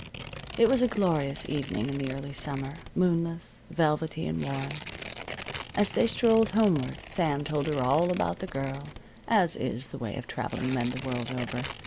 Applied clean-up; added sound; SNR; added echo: none; Tearing; 13 dB; none.